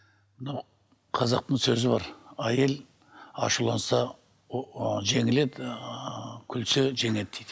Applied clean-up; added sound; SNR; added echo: none; none; none; none.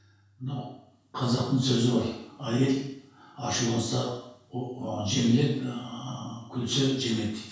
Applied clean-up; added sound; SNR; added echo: none; none; none; reverberation time 0.6 s.